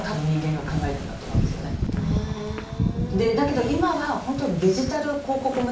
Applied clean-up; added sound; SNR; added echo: none; Wind / Ocean; 4 dB; reverberation time 0.4 s.